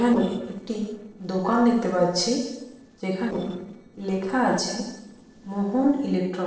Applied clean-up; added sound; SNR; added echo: neural separator model SepFormer DNS4.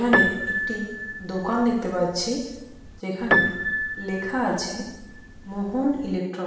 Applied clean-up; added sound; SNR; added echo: none; Piano; 1 dB; reverberation time 0.9 s.